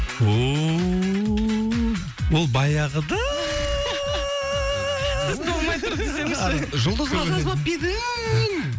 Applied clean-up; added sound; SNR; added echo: none; none; none; none.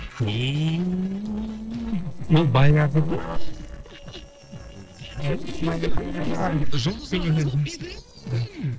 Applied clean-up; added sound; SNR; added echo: neural separator model SepFormer DNS4.